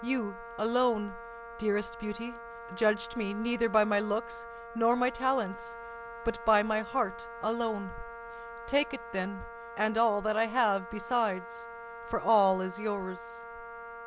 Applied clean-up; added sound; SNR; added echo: none; Wind instrument, woodwind instrument; 13 dB; none.